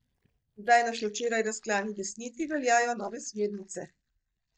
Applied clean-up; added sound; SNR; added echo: neural mask model DeepFilterNet 3.